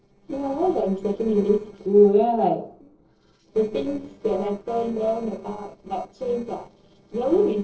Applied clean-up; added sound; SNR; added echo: neural separator model SepFormer DNS4.